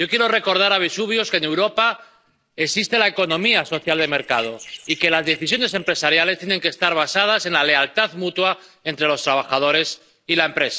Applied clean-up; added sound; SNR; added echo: neural separator model SepFormer DNS4.